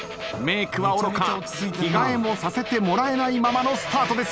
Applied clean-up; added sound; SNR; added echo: none; none; none; none.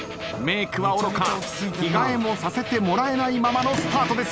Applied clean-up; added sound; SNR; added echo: none; Sliding door / Slam; 12 dB; none.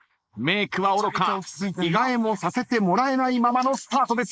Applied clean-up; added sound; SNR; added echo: neural mask model Resemble Enhance denoiser.